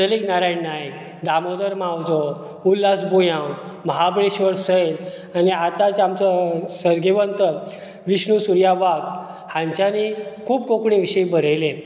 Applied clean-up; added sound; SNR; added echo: none; none; none; none.